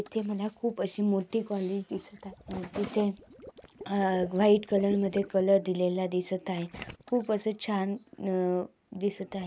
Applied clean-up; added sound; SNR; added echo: none; Water / Liquid; 19 dB; none.